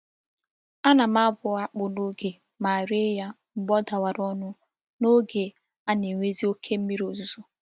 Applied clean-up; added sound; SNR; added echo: none; none; none; none.